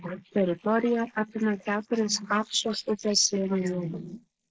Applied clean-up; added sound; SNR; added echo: neural mask model Resemble Enhance denoiser.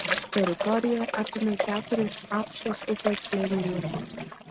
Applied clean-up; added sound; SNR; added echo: neural mask model RNNoise.